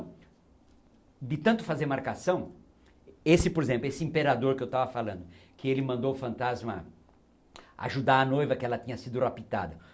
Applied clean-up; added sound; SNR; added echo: none; none; none; none.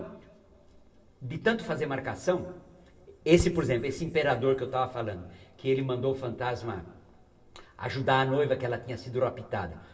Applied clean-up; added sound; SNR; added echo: none; none; none; reverberation time 2.9 s.